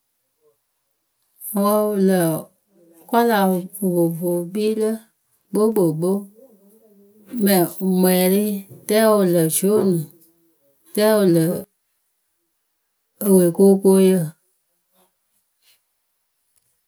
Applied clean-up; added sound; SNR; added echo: none; none; none; none.